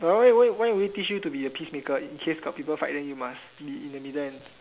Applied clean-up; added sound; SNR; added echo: none; none; none; none.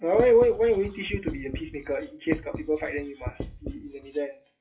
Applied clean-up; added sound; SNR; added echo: classical method WPE with log-MMSE.